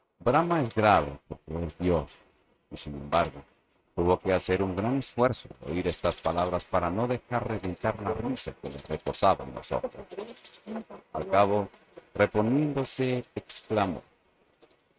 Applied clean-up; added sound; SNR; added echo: neural mask model RNNoise.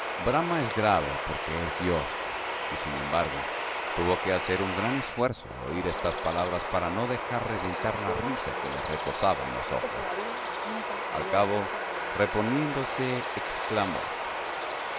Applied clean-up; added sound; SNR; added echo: none; Bird vocalization, bird call, bird song; 2 dB; none.